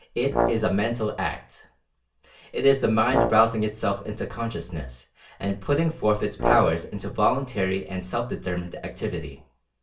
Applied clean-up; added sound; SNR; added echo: none; Brass instrument; 3 dB; reverberation time 0.3 s.